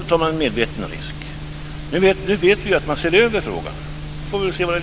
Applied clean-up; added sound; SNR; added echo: none; none; none; none.